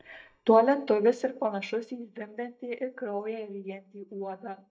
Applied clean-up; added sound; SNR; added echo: neural mask model DeepFilterNet 3.